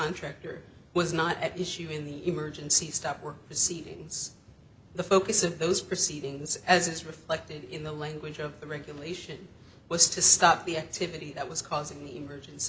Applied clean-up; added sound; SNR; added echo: none; none; none; none.